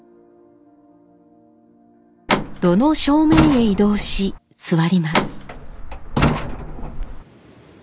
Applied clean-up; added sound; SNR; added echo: none; Truck; 1 dB; none.